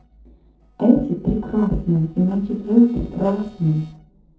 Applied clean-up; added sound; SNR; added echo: neural separator model SepFormer DNS4.